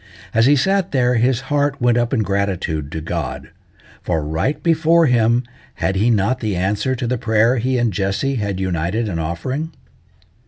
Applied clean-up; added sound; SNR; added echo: none; none; none; none.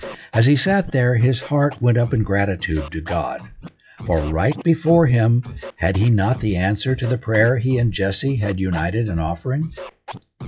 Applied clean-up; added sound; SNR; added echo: classical method log-MMSE.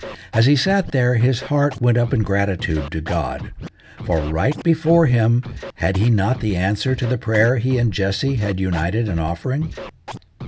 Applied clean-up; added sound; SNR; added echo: none; Scratching (performance technique); 15 dB; none.